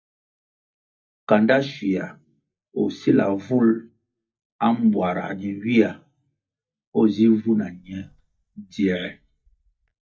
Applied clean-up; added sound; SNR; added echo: neural mask model DeepFilterNet 3.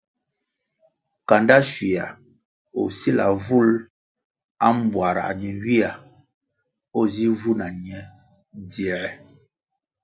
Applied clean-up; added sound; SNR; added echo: none; none; none; none.